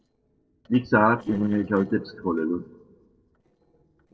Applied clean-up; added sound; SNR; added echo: neural separator model SepFormer DNS4.